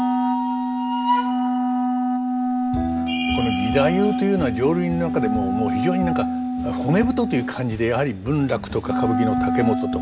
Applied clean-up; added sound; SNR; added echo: none; Wind instrument, woodwind instrument; 0 dB; none.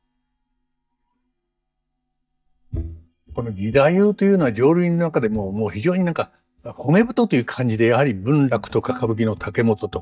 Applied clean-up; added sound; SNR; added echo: neural mask model DeepFilterNet 3.